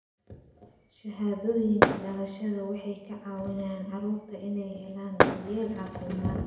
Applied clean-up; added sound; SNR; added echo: none; Fireworks; -1 dB; reverberation time 0.8 s.